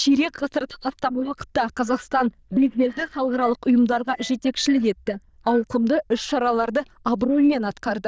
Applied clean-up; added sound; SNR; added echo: neural diffusion model UNIVERSE++.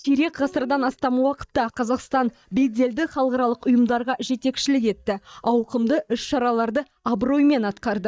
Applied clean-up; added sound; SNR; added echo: neural mask model DeepFilterNet 3.